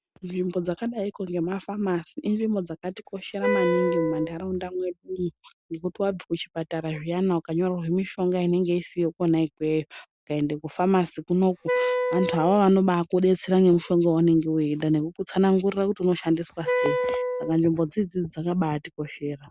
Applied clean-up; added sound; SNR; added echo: none; Wind instrument, woodwind instrument; 3 dB; none.